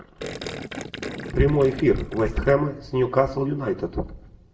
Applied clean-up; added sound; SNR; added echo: none; Gurgling; 11 dB; reverberation time 0.6 s.